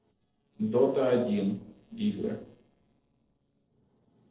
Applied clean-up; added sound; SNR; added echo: neural separator model SepFormer DNS4.